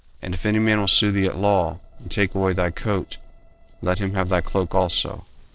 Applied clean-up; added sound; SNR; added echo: neural separator model SepFormer DNS4.